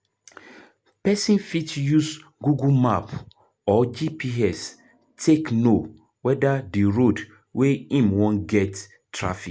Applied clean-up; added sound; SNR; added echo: none; none; none; none.